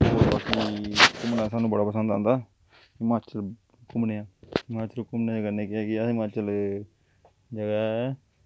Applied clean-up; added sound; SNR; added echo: none; none; none; none.